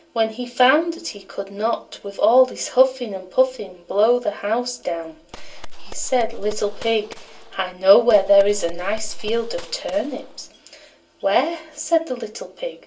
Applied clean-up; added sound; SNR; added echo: none; Gunshot, gunfire; 8 dB; reverberation time 0.2 s.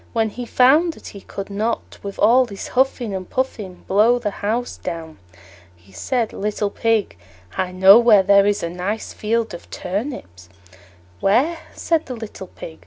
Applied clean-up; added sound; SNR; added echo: none; none; none; none.